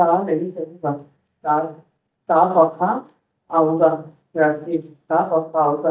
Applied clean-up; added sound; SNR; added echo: neural mask model DeepFilterNet 3.